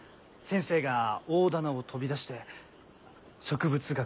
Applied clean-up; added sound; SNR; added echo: none; none; none; none.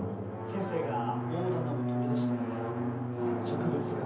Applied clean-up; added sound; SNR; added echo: none; Drum; -4 dB; reverberation time 0.7 s.